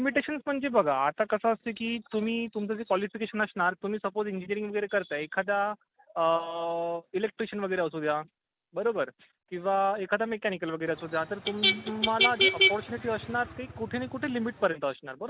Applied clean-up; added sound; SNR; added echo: none; Motor vehicle (road); 0 dB; none.